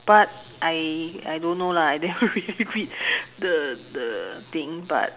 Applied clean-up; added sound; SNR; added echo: none; none; none; none.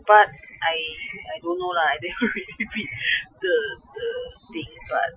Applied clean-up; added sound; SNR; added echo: classical method Wiener filter.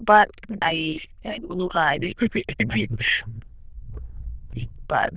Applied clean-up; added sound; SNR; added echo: neural diffusion model UNIVERSE++.